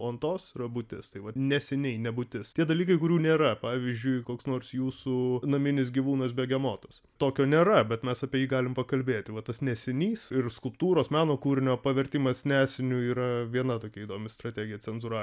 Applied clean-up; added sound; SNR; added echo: none; none; none; none.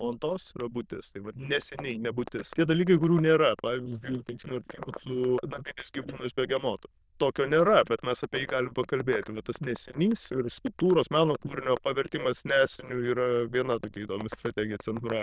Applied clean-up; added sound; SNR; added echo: neural diffusion model UNIVERSE++.